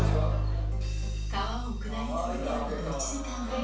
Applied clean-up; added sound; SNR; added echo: none; Bass guitar; -4 dB; reverberation time 0.4 s.